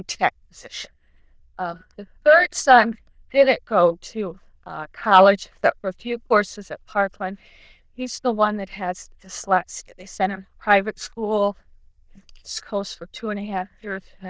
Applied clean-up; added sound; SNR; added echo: neural diffusion model UNIVERSE++.